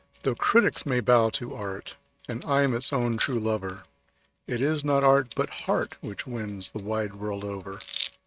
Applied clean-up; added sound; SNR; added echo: neural mask model RNNoise.